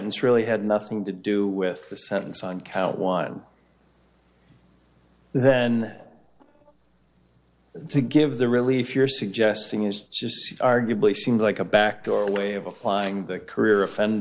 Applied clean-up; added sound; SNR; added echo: neural separator model SepFormer DNS4.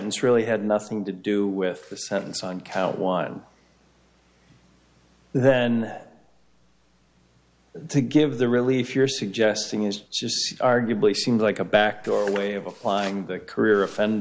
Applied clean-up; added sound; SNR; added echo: none; none; none; none.